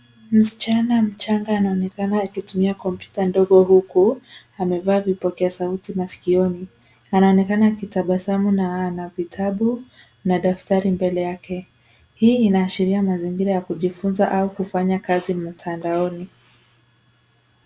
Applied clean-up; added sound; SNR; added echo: none; none; none; none.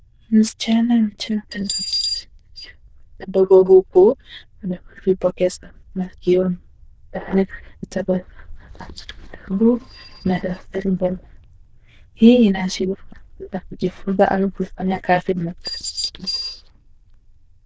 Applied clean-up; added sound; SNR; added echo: neural diffusion model UNIVERSE++.